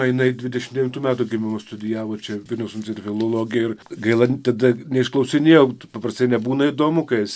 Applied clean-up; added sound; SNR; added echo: none; none; none; none.